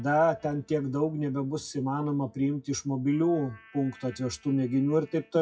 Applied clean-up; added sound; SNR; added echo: classical method WPE with log-MMSE.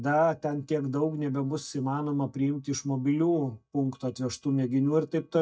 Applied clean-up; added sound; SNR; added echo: neural mask model DeepFilterNet 3.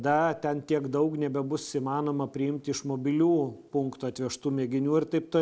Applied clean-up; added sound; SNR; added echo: none; none; none; none.